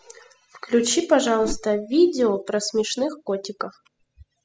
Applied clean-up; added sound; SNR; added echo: classical method spectral subtraction.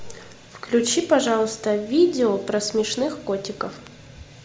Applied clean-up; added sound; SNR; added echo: none; none; none; none.